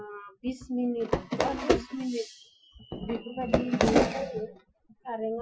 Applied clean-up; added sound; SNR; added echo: classical method Wiener filter.